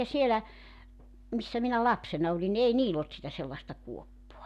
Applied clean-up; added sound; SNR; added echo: none; none; none; none.